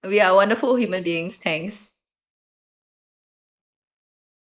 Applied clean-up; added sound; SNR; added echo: neural mask model Resemble Enhance denoiser.